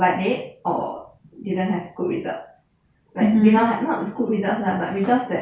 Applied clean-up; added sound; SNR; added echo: none; none; none; none.